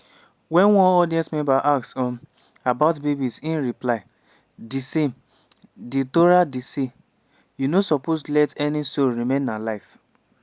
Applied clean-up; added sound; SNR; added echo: none; none; none; none.